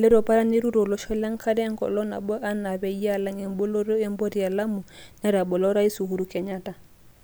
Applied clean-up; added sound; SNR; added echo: none; none; none; none.